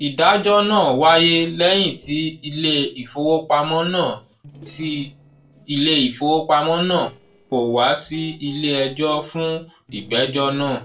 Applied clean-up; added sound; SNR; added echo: neural separator model SepFormer DNS4.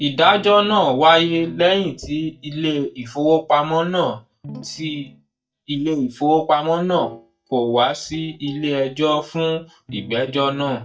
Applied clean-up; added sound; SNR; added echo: neural mask model DeepFilterNet 3.